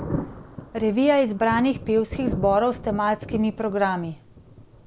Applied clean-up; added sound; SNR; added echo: none; Thunder; 11 dB; none.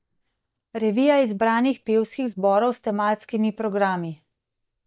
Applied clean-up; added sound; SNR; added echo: neural mask model DeepFilterNet 3.